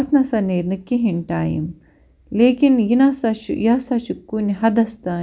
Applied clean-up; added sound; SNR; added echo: none; none; none; none.